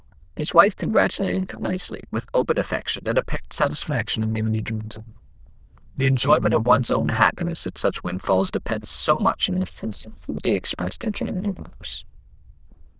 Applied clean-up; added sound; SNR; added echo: neural diffusion model UNIVERSE++.